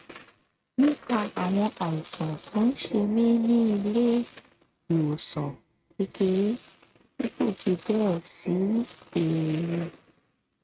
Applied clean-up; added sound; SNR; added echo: neural mask model RNNoise.